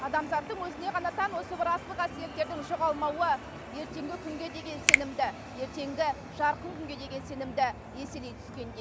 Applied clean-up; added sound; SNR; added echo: none; Finger snapping; -3 dB; none.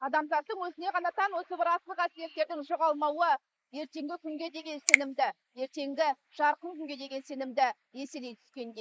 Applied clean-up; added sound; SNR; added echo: neural mask model Resemble Enhance denoiser.